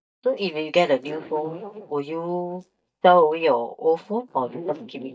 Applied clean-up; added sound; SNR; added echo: neural mask model DeepFilterNet 3.